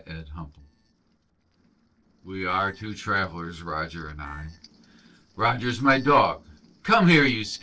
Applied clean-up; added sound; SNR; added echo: neural separator model SepFormer DNS4.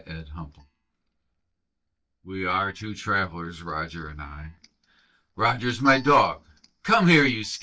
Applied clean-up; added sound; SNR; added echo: neural mask model DeepFilterNet 3.